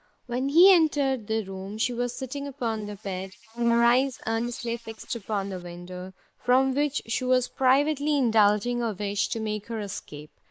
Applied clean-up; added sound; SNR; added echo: neural mask model Resemble Enhance denoiser.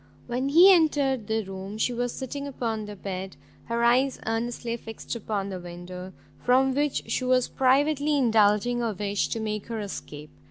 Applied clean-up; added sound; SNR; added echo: none; none; none; none.